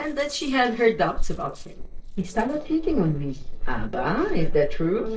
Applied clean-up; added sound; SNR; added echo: neural separator model SepFormer DNS4.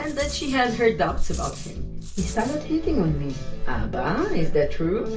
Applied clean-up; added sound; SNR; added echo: none; Rattle; 19 dB; reverberation time 0.3 s.